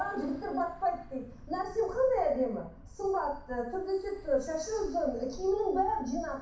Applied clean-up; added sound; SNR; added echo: none; Traffic noise, roadway noise / Bus; 16 dB; reverberation time 0.6 s.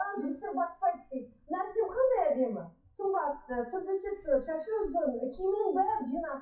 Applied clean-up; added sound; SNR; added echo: classical method WPE with log-MMSE.